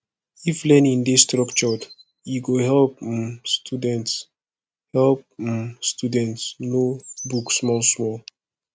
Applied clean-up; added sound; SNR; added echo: neural mask model RNNoise.